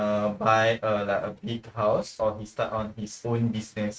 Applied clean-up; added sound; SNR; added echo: neural mask model RNNoise.